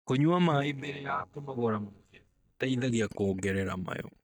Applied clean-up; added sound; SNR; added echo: neural mask model DeepFilterNet 3.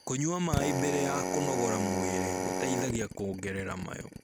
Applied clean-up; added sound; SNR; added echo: none; Drill; 1 dB; none.